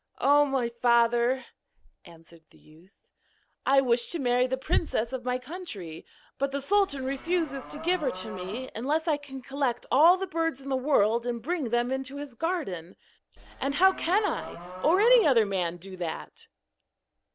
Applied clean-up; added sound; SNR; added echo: none; Livestock, farm animals, working animals; 13 dB; none.